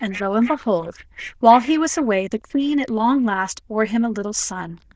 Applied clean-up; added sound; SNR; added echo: neural diffusion model UNIVERSE++.